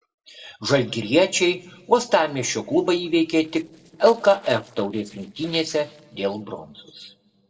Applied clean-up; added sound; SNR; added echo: neural separator model SepFormer DNS4.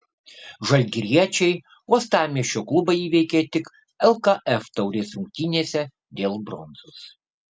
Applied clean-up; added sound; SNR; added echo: none; none; none; none.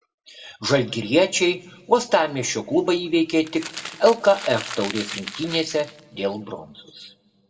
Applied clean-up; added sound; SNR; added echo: none; Crumpling, crinkling; 13 dB; reverberation time 0.8 s.